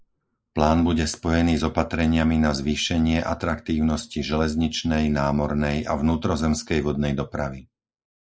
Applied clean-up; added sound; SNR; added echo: neural mask model Resemble Enhance denoiser.